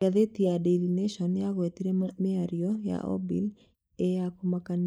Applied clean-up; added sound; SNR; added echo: neural mask model Resemble Enhance denoiser.